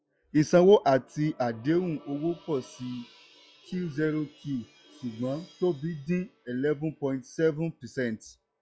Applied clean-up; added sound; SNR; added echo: classical method log-MMSE.